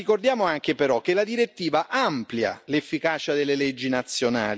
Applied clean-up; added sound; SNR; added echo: none; none; none; none.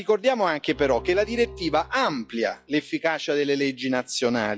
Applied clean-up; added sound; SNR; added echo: classical method log-MMSE.